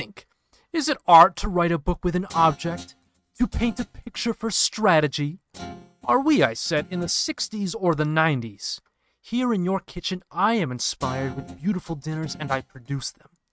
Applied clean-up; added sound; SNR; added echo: neural mask model RNNoise.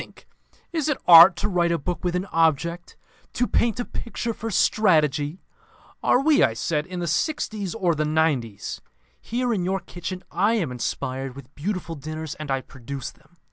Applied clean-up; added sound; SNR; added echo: none; none; none; none.